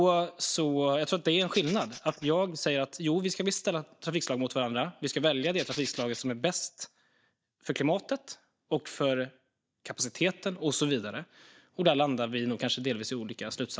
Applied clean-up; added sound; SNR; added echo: neural mask model DeepFilterNet 3.